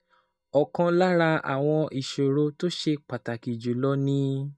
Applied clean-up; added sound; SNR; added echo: neural mask model DeepFilterNet 3.